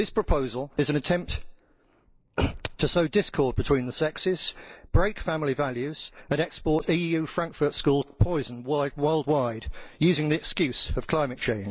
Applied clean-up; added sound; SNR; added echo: neural mask model Resemble Enhance denoiser.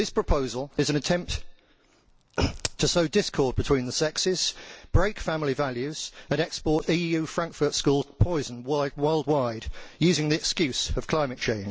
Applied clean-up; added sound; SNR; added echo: none; Crack; 16 dB; none.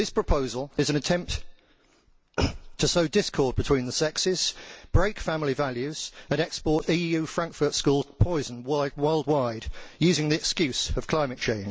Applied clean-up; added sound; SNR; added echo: none; none; none; none.